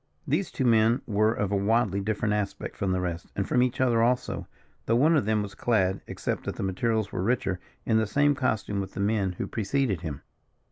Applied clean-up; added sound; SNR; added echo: none; none; none; none.